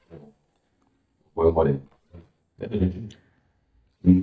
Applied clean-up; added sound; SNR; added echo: neural mask model DeepFilterNet 3.